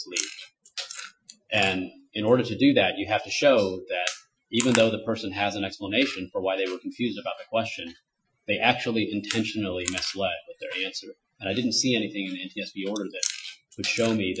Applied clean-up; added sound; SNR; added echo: classical method Wiener filter.